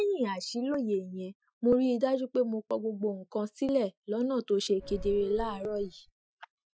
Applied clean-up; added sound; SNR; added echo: classical method Wiener filter.